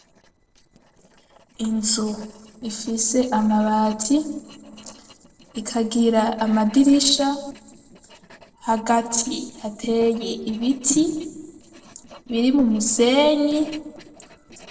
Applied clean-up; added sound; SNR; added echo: neural separator model SepFormer DNS4.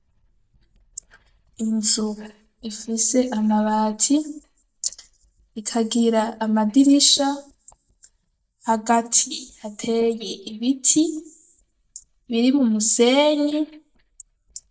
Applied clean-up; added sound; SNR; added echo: neural mask model DeepFilterNet 3.